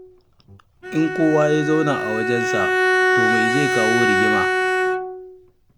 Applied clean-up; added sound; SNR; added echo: none; Bowed string instrument; -2 dB; none.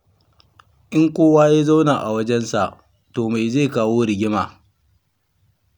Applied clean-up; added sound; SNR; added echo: none; none; none; none.